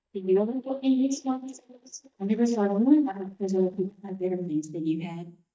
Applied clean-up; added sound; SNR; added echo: neural mask model DeepFilterNet 3.